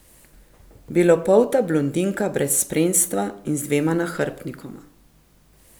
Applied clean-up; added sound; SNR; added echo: none; none; none; none.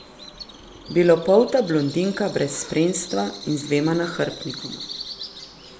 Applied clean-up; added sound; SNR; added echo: none; Bird vocalization, bird call, bird song; 15 dB; none.